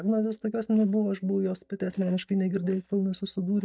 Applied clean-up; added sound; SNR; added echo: neural mask model DeepFilterNet 3.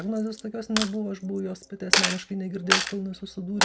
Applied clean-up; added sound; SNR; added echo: none; Coin (dropping); -1 dB; none.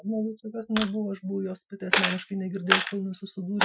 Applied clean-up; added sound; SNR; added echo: classical method Wiener filter.